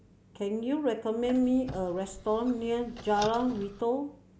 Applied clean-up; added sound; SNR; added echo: none; Squeak; 15 dB; none.